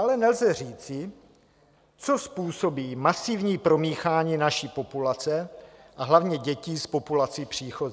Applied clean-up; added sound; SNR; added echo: none; none; none; none.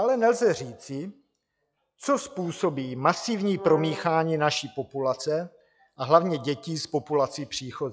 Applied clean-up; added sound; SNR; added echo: classical method log-MMSE.